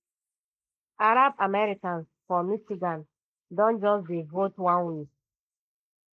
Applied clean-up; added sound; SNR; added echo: neural mask model Resemble Enhance denoiser.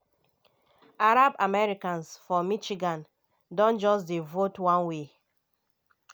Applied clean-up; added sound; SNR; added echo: none; none; none; none.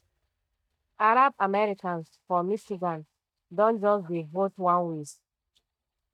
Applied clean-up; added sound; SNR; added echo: neural mask model DeepFilterNet 3.